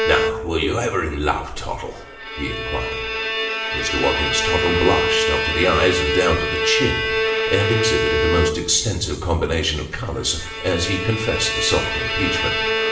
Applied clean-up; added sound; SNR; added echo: none; Bowed string instrument; 0 dB; reverberation time 0.8 s.